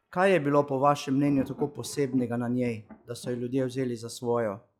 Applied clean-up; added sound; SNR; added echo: classical method log-MMSE.